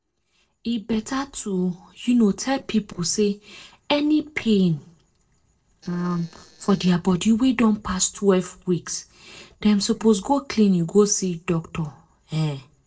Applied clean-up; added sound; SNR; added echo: neural separator model SepFormer DNS4.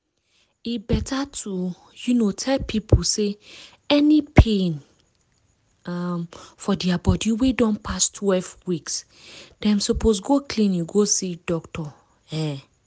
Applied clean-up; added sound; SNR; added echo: none; none; none; none.